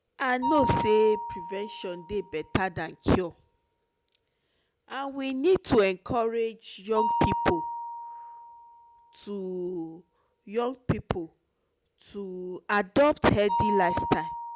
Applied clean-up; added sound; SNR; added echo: none; Mallet percussion; 7 dB; none.